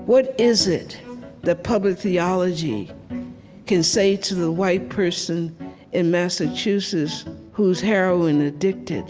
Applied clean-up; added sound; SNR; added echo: none; none; none; none.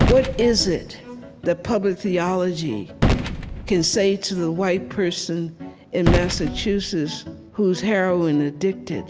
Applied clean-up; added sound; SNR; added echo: none; Gunshot, gunfire; 6 dB; none.